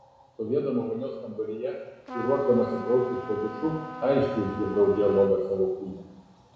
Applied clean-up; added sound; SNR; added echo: none; Trumpet; 12 dB; reverberation time 1.0 s.